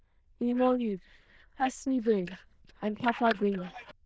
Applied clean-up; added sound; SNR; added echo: neural diffusion model UNIVERSE++.